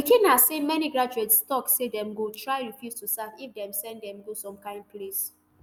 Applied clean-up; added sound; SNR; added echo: none; none; none; none.